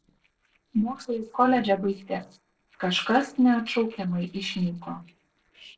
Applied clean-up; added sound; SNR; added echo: neural separator model SepFormer DNS4.